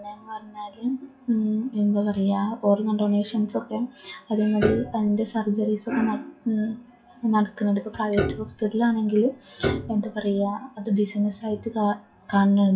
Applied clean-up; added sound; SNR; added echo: classical method WPE with log-MMSE.